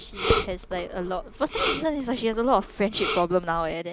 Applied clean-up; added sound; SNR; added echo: none; Respiratory sounds; 4 dB; none.